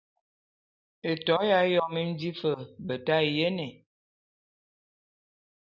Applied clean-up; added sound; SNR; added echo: none; none; none; none.